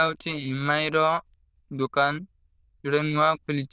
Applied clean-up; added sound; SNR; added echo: neural diffusion model UNIVERSE++.